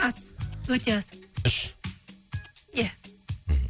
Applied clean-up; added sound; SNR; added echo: none; none; none; none.